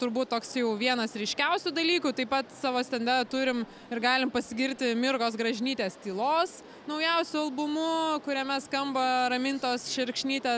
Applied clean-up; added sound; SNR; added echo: none; none; none; none.